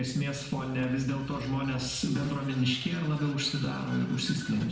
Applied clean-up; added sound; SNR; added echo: none; Vehicle; 17 dB; reverberation time 0.8 s.